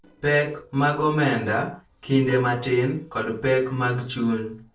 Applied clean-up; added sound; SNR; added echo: neural separator model SepFormer DNS4.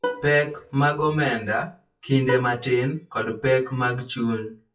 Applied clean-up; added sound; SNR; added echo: classical method WPE with log-MMSE.